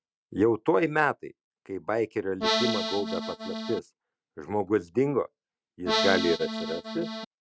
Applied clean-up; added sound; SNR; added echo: neural mask model RNNoise.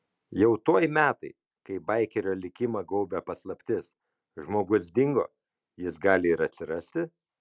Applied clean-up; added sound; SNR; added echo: none; none; none; none.